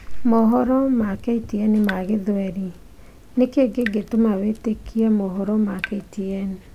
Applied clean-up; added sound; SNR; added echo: none; Drip / Water tap, faucet; 19 dB; none.